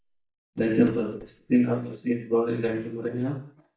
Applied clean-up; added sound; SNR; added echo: neural mask model DeepFilterNet 3.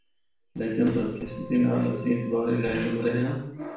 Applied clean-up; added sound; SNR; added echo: none; Wind instrument, woodwind instrument; 18 dB; reverberation time 0.6 s.